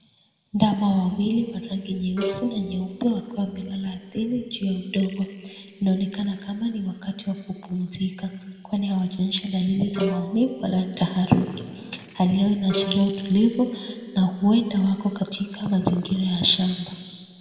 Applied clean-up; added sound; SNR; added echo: none; Bowed string instrument; 12 dB; reverberation time 2.0 s.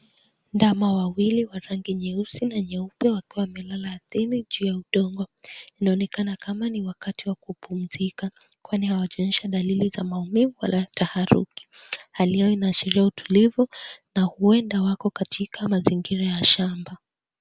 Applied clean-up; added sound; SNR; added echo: none; none; none; none.